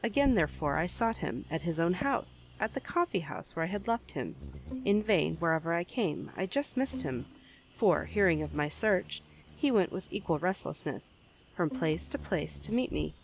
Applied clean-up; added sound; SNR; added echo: none; Bowed string instrument + Bird vocalization, bird call, bird song; 14 dB; none.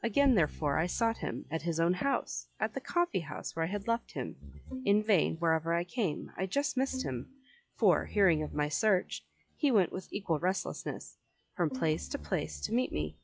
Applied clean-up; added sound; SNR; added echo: classical method log-MMSE.